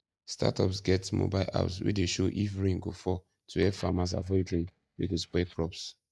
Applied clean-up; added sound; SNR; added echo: neural mask model DeepFilterNet 3.